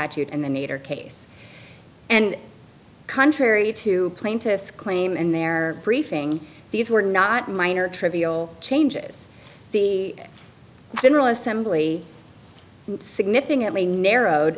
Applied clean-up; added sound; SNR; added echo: none; none; none; none.